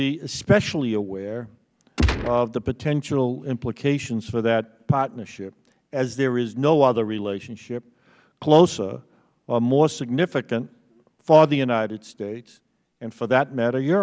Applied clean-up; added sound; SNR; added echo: none; Gunshot, gunfire; 1 dB; none.